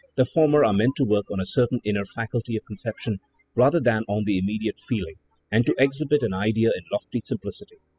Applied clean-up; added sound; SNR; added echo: classical method spectral subtraction.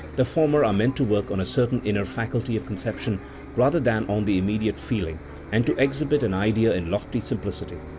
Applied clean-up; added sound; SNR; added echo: none; Bus; 14 dB; none.